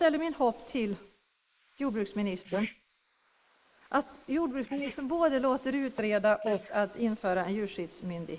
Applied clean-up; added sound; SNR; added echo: neural mask model Resemble Enhance denoiser.